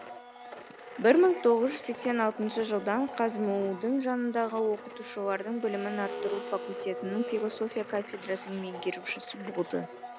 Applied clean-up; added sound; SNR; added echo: none; Domestic sounds, home sounds; 12 dB; none.